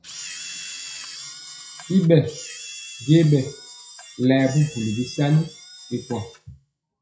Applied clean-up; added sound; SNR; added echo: classical method WPE with log-MMSE.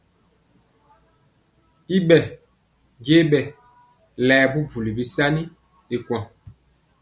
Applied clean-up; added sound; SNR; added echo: none; none; none; none.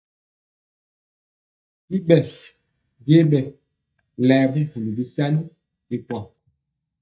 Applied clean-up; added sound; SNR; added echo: neural mask model DeepFilterNet 3.